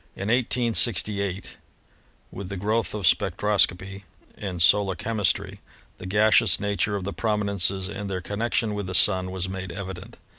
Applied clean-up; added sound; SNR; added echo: none; none; none; none.